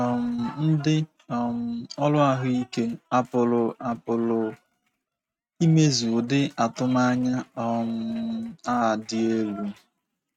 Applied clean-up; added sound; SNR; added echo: neural mask model RNNoise.